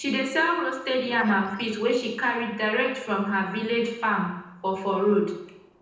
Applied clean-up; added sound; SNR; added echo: neural separator model SepFormer DNS4.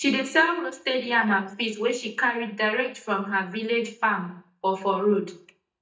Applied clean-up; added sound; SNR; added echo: neural mask model DeepFilterNet 3.